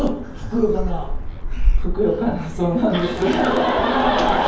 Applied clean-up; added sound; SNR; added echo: none; Animal; 2 dB; reverberation time 0.5 s.